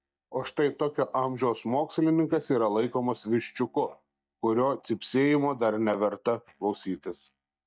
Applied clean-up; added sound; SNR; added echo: neural mask model DeepFilterNet 3.